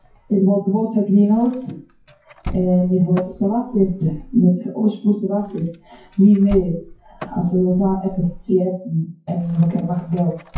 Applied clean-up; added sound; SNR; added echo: classical method WPE with log-MMSE.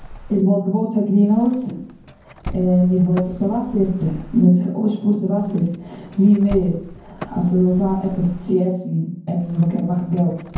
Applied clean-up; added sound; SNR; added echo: none; Car; 17 dB; reverberation time 0.9 s.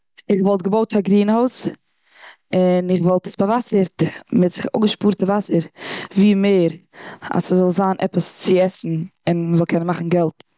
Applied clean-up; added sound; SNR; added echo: none; none; none; none.